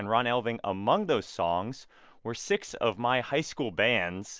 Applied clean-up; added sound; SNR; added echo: none; none; none; none.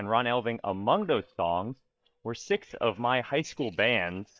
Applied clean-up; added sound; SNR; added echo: neural mask model DeepFilterNet 3.